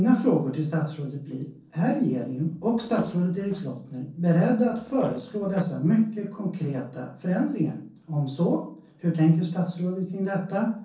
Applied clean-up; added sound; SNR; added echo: neural separator model SepFormer DNS4.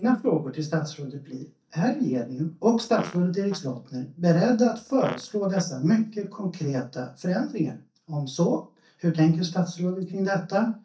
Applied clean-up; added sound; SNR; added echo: neural mask model DeepFilterNet 3.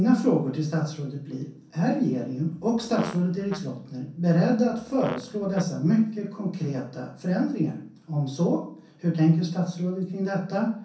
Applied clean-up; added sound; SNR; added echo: none; Fart; 16 dB; reverberation time 0.6 s.